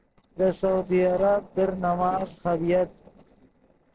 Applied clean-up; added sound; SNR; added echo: neural separator model SepFormer DNS4.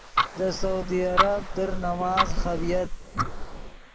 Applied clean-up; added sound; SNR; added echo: neural mask model Resemble Enhance denoiser.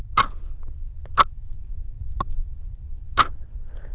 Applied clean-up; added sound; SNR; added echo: neural diffusion model UNIVERSE++.